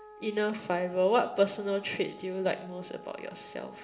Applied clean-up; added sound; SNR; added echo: none; Wind instrument, woodwind instrument; 19 dB; reverberation time 2.8 s.